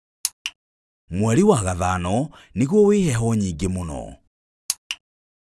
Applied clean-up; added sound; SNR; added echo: none; none; none; none.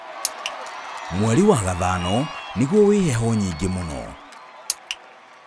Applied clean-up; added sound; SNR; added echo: none; Cheering; 13 dB; none.